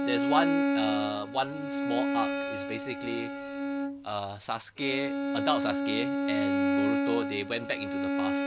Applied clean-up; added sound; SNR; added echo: none; Bowed string instrument; -4 dB; none.